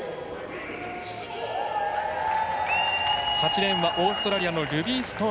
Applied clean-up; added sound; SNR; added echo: none; none; none; none.